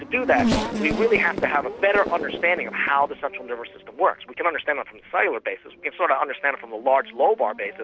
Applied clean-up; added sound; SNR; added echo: none; Race car, auto racing / Accelerating, revving, vroom; 8 dB; none.